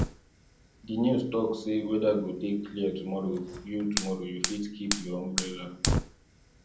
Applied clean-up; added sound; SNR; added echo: none; Fire; 5 dB; reverberation time 0.6 s.